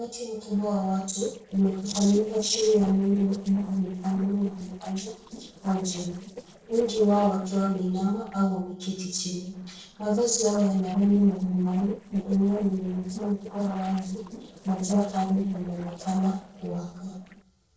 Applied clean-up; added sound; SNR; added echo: neural separator model SepFormer DNS4.